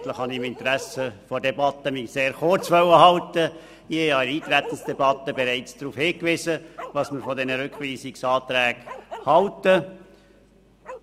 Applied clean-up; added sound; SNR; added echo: none; Bark; 18 dB; none.